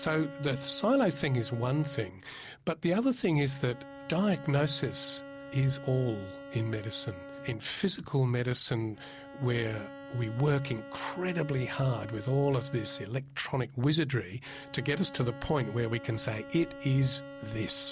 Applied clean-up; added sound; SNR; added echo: none; Bowed string instrument; 15 dB; none.